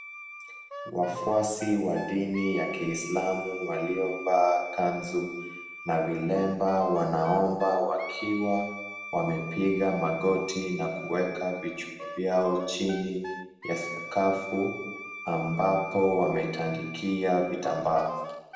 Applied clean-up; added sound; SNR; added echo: none; Wind instrument, woodwind instrument; 12 dB; reverberation time 1.0 s.